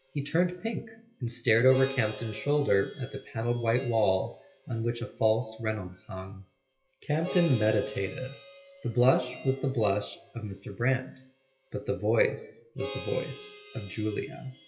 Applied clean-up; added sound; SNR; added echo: classical method WPE with log-MMSE.